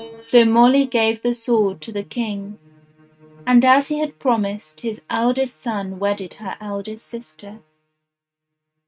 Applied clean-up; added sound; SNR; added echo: neural mask model RNNoise.